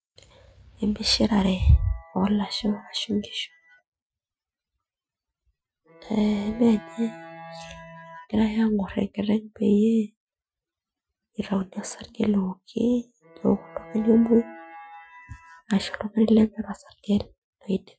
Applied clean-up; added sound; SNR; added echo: classical method Wiener filter.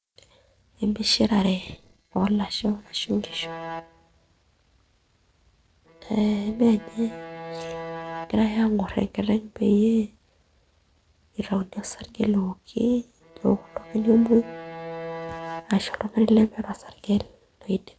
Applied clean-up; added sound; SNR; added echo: neural separator model SepFormer DNS4.